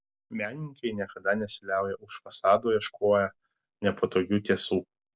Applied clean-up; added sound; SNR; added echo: none; none; none; none.